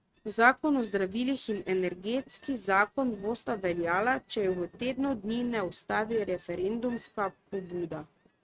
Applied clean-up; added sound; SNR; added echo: neural mask model RNNoise.